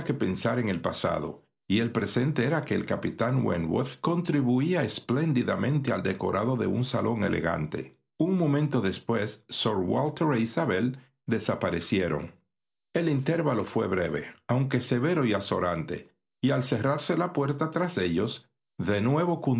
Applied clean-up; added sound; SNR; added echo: none; none; none; none.